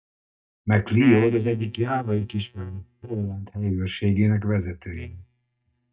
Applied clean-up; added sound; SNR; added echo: neural mask model DeepFilterNet 3.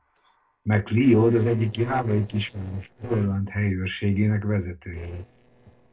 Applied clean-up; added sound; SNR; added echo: neural separator model SepFormer DNS4.